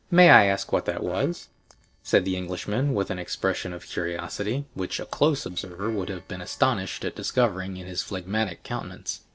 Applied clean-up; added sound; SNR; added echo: neural separator model SepFormer DNS4.